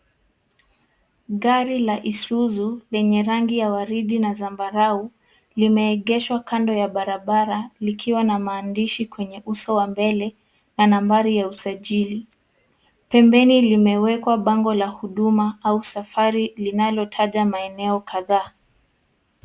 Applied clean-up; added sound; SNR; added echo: none; none; none; none.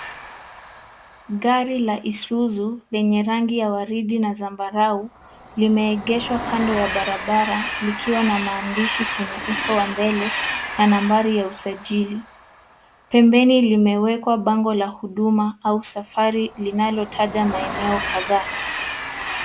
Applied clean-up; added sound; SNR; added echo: none; Train; 10 dB; none.